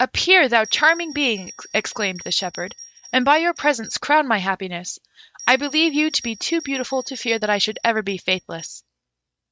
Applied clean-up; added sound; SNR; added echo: neural mask model RNNoise.